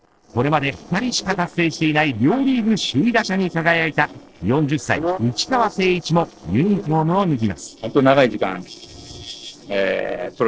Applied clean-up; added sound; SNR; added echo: neural separator model SepFormer DNS4.